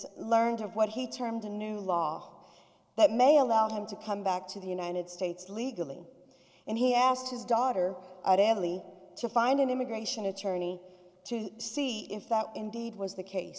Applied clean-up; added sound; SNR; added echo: none; none; none; none.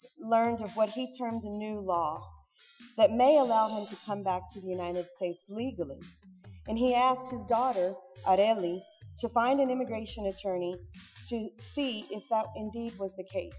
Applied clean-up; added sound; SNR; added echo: classical method Wiener filter.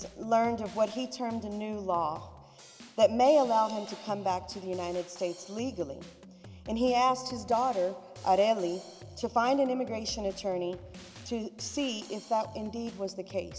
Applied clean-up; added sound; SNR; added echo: none; Drum kit; 19 dB; none.